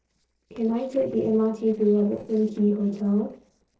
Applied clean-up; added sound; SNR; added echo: neural separator model SepFormer DNS4.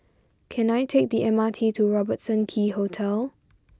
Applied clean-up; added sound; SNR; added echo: none; none; none; none.